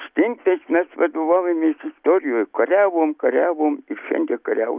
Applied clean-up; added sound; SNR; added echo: none; none; none; none.